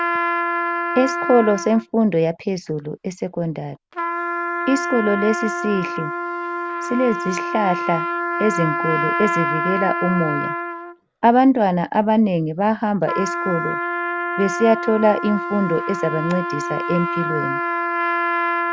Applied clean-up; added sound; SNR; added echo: none; Trumpet; 3 dB; none.